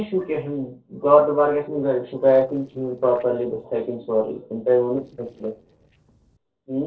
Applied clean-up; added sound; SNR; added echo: neural separator model SepFormer DNS4.